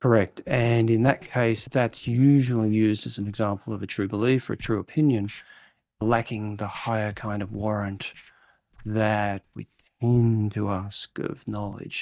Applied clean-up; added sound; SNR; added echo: neural mask model DeepFilterNet 3.